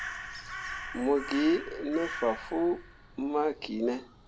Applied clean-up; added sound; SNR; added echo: none; Crow; 11 dB; none.